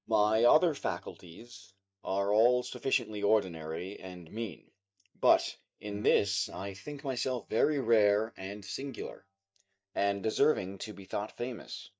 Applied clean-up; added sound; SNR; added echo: neural mask model DeepFilterNet 3.